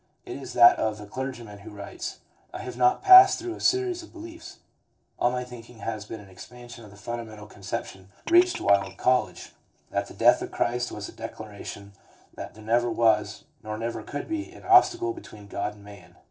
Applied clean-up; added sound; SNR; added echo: neural separator model SepFormer DNS4.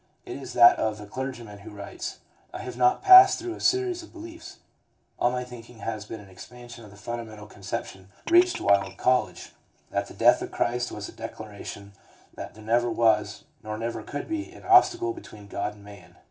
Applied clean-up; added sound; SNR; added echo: none; Glass; 18 dB; reverberation time 0.2 s.